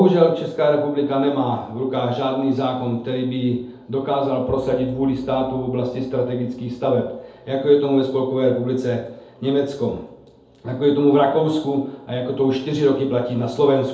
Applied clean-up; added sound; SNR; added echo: none; none; none; reverberation time 2.1 s.